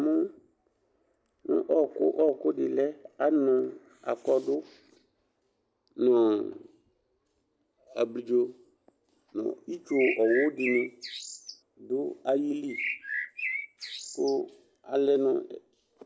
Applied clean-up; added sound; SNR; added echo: none; Bird; 6 dB; none.